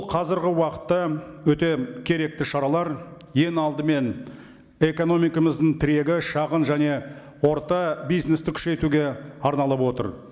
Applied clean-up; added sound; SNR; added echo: none; none; none; none.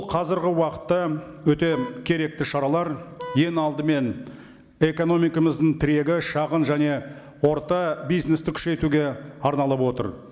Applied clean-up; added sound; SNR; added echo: none; Vehicle horn, car horn, honking; 17 dB; none.